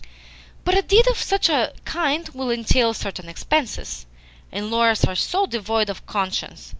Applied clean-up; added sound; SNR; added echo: none; none; none; none.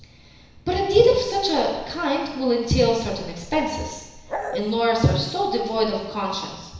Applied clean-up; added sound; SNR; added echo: none; Bark; 6 dB; reverberation time 1.0 s.